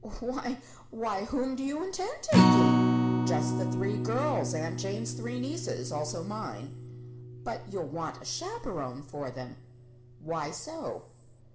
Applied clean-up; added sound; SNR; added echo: none; Acoustic guitar; -3 dB; reverberation time 2.0 s.